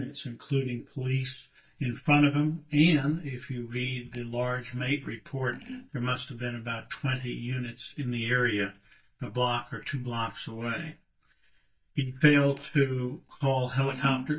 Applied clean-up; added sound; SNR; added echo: neural mask model DeepFilterNet 3.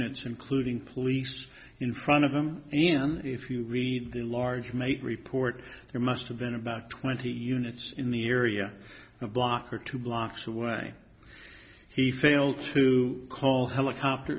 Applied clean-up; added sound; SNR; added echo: none; none; none; none.